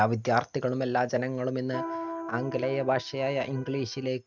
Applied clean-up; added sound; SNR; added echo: neural mask model RNNoise.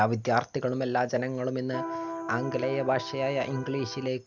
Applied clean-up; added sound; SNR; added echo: none; Electric guitar; 8 dB; none.